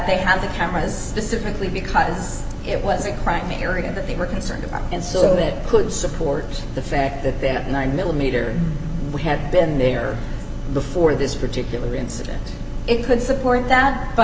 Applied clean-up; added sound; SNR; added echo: none; none; none; none.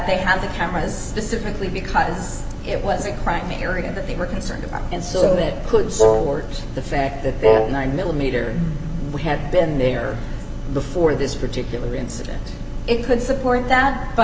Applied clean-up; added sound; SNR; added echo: none; Wind instrument, woodwind instrument; -4 dB; none.